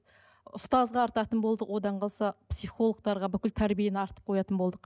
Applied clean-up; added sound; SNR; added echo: none; none; none; none.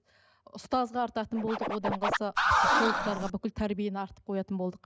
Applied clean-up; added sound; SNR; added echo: none; Scratching (performance technique); -5 dB; none.